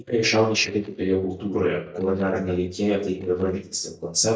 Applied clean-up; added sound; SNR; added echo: neural mask model DeepFilterNet 3.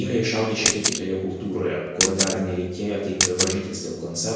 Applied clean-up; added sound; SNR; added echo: none; Camera; 2 dB; reverberation time 0.9 s.